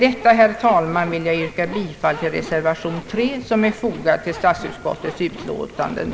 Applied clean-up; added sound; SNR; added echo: none; Zipper (clothing); 17 dB; none.